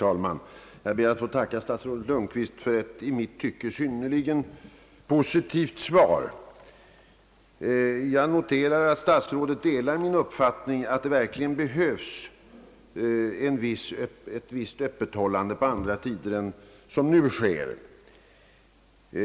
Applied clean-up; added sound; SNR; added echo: none; none; none; none.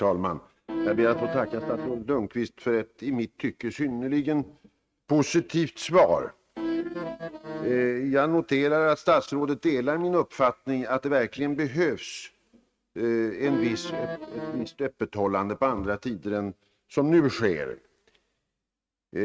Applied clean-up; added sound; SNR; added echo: neural mask model RNNoise.